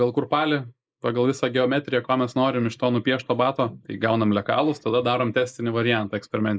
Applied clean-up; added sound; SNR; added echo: neural mask model Resemble Enhance denoiser.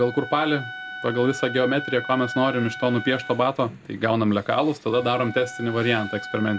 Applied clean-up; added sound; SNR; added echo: none; Wind instrument, woodwind instrument; 12 dB; none.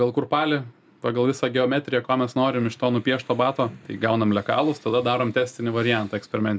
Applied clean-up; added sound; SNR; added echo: none; none; none; none.